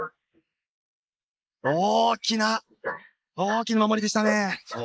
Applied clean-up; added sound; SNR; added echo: neural mask model Resemble Enhance denoiser.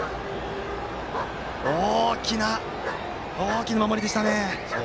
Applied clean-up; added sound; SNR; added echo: none; Bark; 11 dB; none.